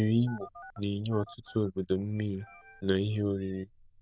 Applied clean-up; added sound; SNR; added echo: neural diffusion model UNIVERSE++.